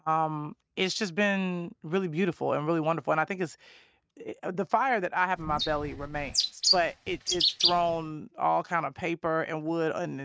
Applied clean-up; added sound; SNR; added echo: neural mask model RNNoise.